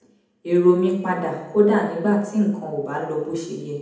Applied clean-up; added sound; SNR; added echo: none; none; none; reverberation time 0.8 s.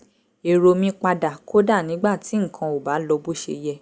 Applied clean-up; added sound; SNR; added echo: none; none; none; none.